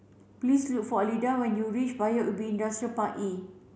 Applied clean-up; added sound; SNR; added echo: none; none; none; none.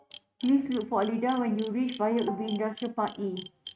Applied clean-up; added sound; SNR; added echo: neural mask model RNNoise.